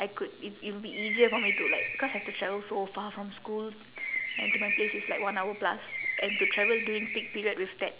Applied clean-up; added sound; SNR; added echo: none; Bird; 0 dB; none.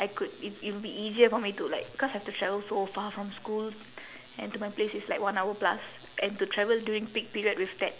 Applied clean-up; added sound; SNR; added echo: none; none; none; none.